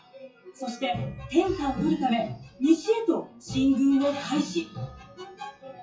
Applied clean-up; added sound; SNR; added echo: classical method WPE with log-MMSE.